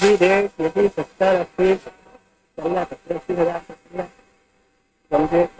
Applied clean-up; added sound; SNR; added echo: neural mask model RNNoise.